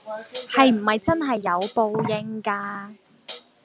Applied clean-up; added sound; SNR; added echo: none; Hi-hat; 18 dB; none.